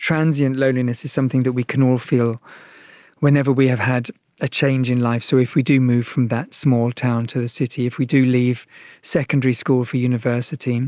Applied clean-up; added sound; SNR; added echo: none; none; none; none.